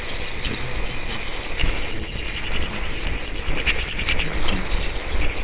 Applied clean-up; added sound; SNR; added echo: neural separator model SepFormer WHAMR!.